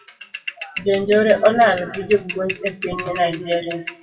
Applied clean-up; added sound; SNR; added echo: classical method WPE with log-MMSE.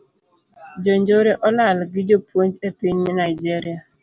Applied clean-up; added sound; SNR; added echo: none; none; none; none.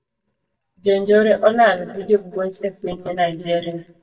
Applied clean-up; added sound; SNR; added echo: neural mask model DeepFilterNet 3.